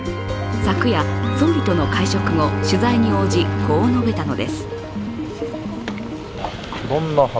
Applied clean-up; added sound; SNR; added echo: none; Bowed string instrument; 3 dB; none.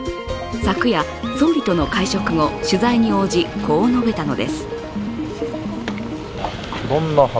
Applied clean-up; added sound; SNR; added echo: none; none; none; none.